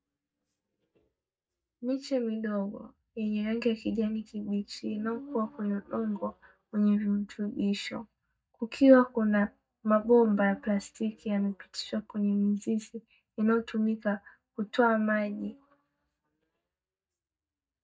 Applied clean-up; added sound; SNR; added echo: neural mask model DeepFilterNet 3.